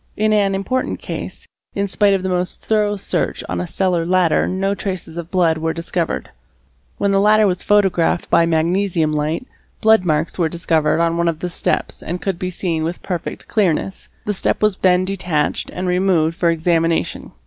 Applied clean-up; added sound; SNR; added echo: none; none; none; none.